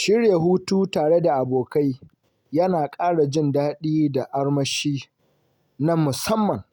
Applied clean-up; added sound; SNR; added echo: none; none; none; none.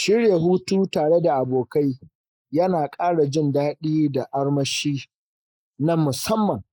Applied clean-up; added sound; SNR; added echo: neural mask model Resemble Enhance denoiser.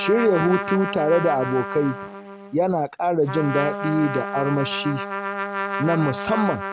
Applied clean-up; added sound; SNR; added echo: none; Trumpet; 6 dB; none.